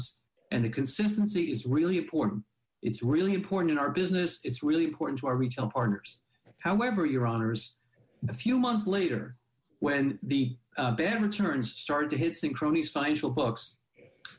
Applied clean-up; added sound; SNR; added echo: none; none; none; none.